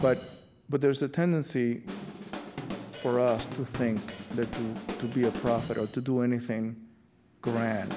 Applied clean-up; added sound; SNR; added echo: none; Drum kit; 11 dB; none.